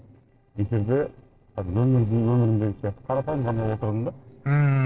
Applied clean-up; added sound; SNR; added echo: neural separator model SepFormer DNS4.